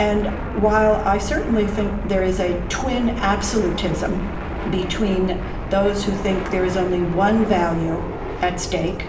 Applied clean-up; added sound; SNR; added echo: none; Fixed-wing aircraft, airplane; 6 dB; reverberation time 0.7 s.